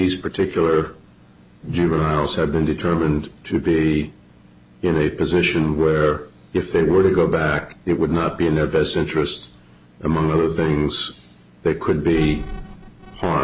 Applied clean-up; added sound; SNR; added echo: none; none; none; none.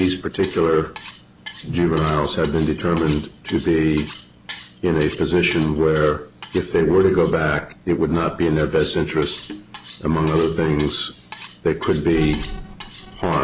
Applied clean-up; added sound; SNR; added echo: none; Cutlery, silverware; 17 dB; none.